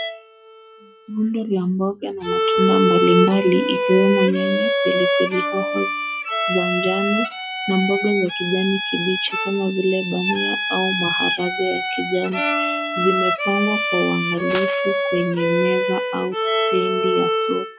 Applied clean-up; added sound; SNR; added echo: classical method log-MMSE.